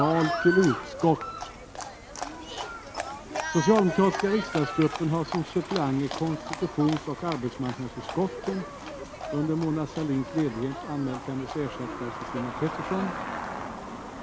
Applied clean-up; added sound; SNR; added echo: none; Livestock, farm animals, working animals; 7 dB; none.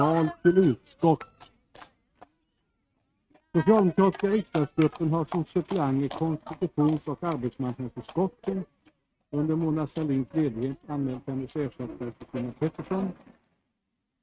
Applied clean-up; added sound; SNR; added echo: neural mask model RNNoise.